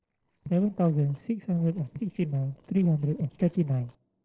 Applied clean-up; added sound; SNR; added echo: neural separator model SepFormer DNS4.